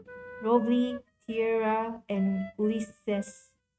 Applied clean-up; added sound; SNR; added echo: neural mask model RNNoise.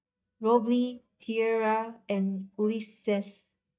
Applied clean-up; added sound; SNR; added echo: neural mask model DeepFilterNet 3.